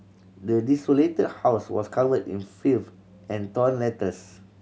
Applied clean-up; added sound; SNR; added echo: none; none; none; none.